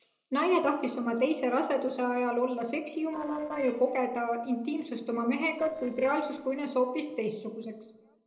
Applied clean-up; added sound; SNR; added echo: neural separator model SepFormer DNS4.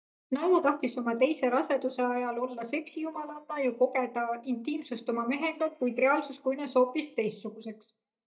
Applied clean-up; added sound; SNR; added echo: neural mask model DeepFilterNet 3.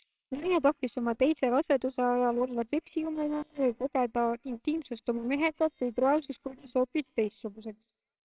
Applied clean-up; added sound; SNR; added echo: neural separator model SepFormer WHAMR!.